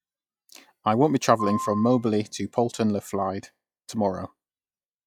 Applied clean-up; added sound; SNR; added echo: classical method log-MMSE.